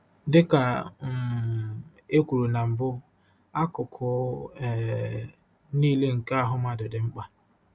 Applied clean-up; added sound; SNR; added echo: none; none; none; none.